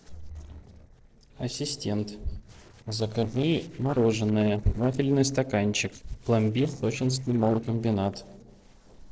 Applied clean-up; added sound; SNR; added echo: neural separator model SepFormer DNS4.